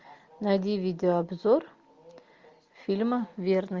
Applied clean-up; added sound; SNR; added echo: none; none; none; none.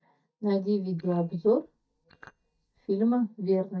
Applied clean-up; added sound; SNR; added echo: neural mask model DeepFilterNet 3.